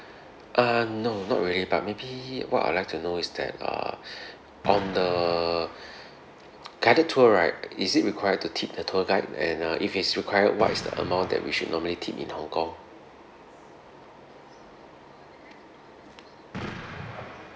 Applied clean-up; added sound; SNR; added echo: none; Explosion; 18 dB; none.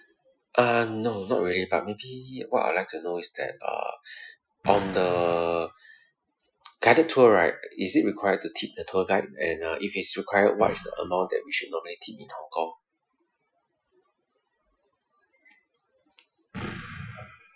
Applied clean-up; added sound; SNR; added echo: classical method Wiener filter.